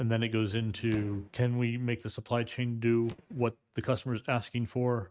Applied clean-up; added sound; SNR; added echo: neural mask model RNNoise.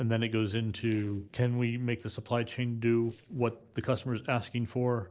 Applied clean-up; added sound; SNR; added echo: neural separator model SepFormer DNS4.